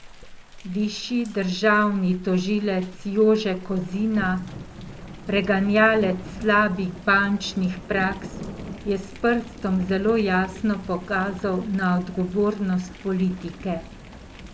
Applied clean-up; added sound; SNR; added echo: none; Thunder / Rain; 15 dB; none.